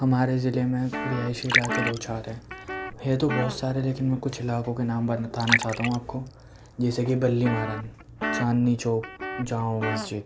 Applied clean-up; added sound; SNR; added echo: none; Guitar + Liquid; 5 dB; none.